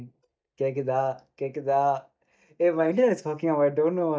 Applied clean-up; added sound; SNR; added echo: neural mask model DeepFilterNet 3.